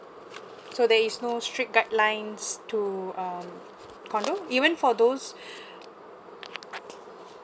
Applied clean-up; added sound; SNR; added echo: none; none; none; none.